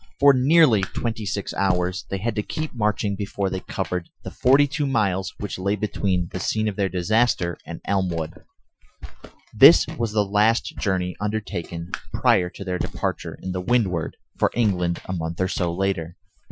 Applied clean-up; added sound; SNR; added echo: classical method Wiener filter.